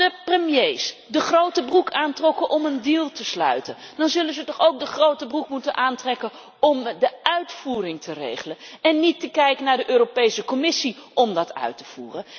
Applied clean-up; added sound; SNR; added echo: none; none; none; none.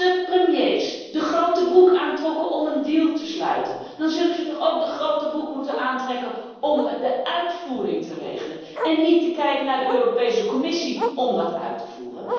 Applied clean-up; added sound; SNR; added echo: neural separator model SepFormer DNS4.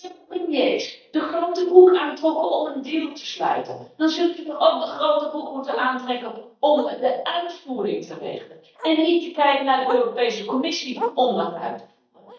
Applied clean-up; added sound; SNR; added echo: neural mask model DeepFilterNet 3.